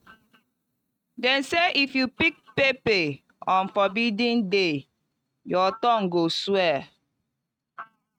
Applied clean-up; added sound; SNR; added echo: neural mask model RNNoise.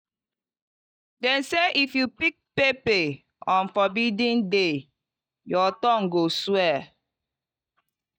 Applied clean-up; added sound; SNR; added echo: neural mask model DeepFilterNet 3.